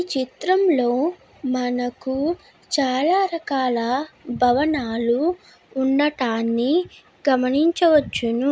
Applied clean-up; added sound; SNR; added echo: none; none; none; none.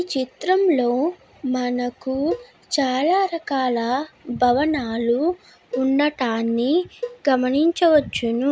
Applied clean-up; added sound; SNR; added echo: none; Cowbell; 16 dB; none.